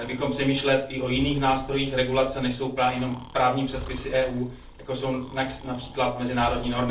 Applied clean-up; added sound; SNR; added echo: none; Breathing; 15 dB; reverberation time 0.3 s.